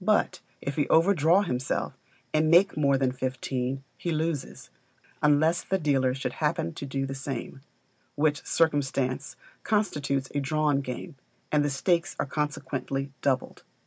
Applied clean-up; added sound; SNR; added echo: none; none; none; none.